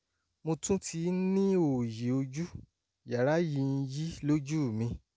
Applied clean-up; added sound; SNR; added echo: none; none; none; none.